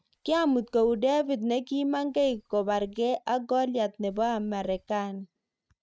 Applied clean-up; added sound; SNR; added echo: neural mask model RNNoise.